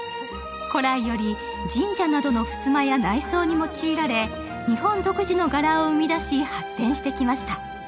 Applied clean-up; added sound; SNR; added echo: none; none; none; none.